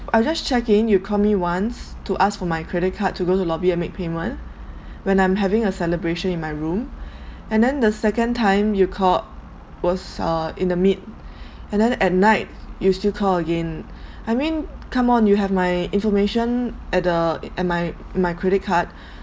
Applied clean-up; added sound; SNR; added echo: none; none; none; none.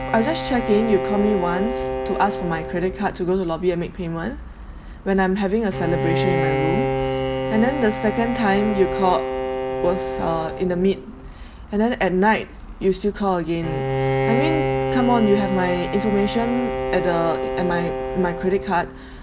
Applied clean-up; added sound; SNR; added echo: none; Bowed string instrument; 3 dB; none.